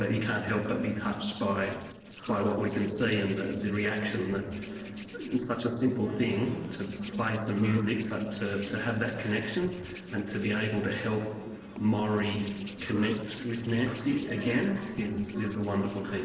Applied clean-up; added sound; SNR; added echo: neural separator model SepFormer DNS4.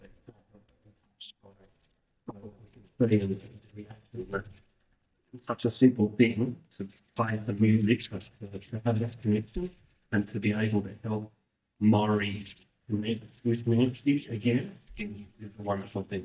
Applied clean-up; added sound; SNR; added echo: neural mask model DeepFilterNet 3.